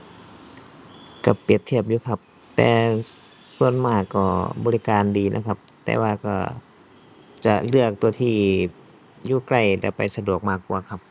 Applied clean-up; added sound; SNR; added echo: none; none; none; none.